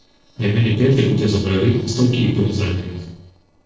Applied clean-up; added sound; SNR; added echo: neural separator model SepFormer DNS4.